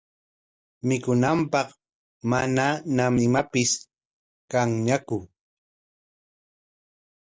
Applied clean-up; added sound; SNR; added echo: none; none; none; none.